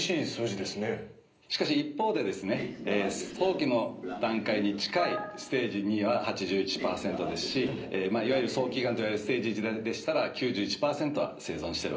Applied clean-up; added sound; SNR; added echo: none; Train; 10 dB; reverberation time 0.5 s.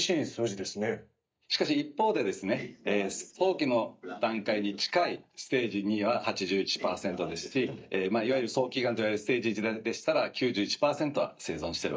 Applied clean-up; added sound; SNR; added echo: neural mask model DeepFilterNet 3.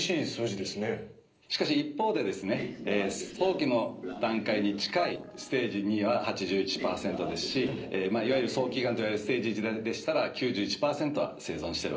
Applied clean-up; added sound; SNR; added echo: neural separator model SepFormer DNS4.